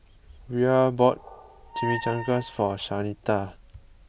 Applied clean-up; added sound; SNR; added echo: none; Squeak; 7 dB; none.